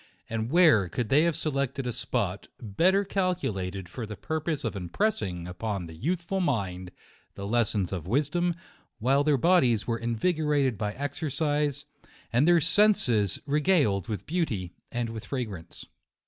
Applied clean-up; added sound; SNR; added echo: none; none; none; none.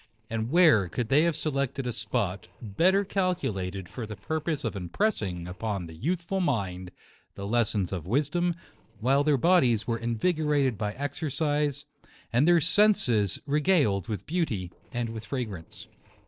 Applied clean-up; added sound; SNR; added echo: neural separator model SepFormer DNS4.